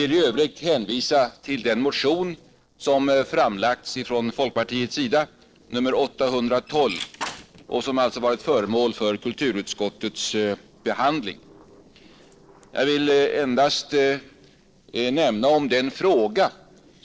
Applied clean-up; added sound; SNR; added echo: neural separator model SepFormer DNS4.